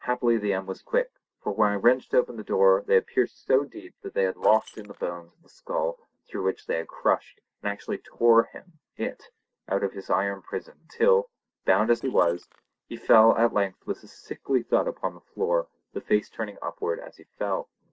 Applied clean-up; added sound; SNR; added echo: neural separator model SepFormer DNS4.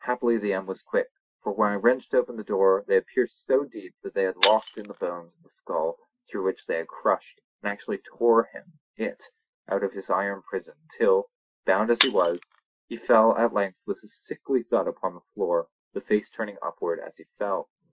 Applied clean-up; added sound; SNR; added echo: classical method Wiener filter.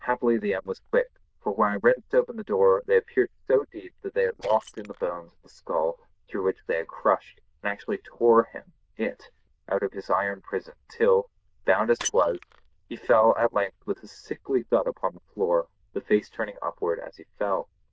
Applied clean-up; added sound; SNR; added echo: neural diffusion model UNIVERSE++.